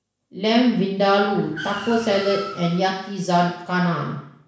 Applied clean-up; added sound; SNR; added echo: none; Car; 15 dB; reverberation time 0.7 s.